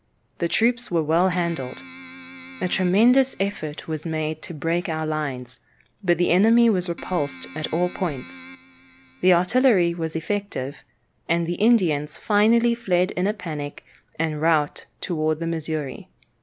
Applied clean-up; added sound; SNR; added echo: none; Keyboard (musical); 19 dB; none.